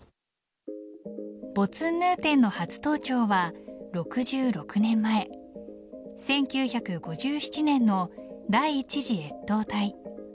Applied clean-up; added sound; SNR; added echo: none; none; none; none.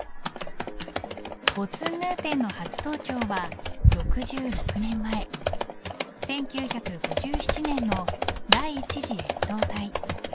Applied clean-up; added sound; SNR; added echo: none; Computer keyboard; -4 dB; none.